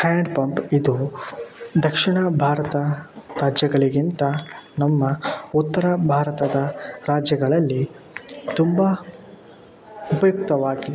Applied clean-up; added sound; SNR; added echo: none; none; none; none.